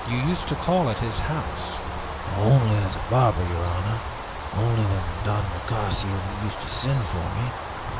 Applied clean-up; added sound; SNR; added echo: none; Bird; 6 dB; none.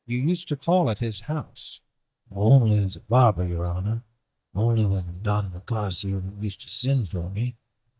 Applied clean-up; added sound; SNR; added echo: neural mask model DeepFilterNet 3.